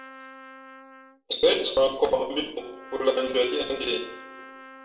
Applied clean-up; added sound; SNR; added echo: none; Trumpet; 19 dB; reverberation time 0.6 s.